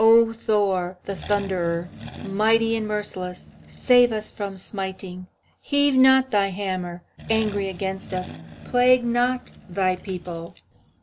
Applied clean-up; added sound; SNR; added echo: none; Accelerating, revving, vroom; 17 dB; none.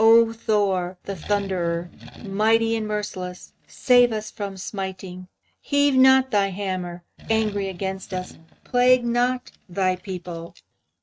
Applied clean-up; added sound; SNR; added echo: neural mask model RNNoise.